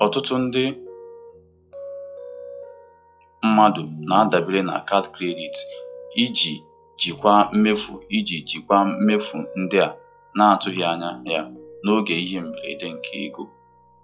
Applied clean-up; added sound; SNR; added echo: classical method log-MMSE.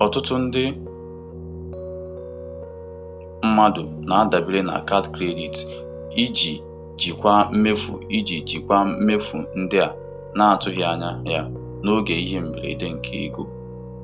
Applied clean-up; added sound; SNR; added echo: none; Piano; 11 dB; none.